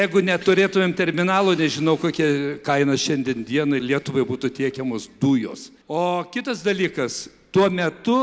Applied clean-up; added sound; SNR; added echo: none; none; none; none.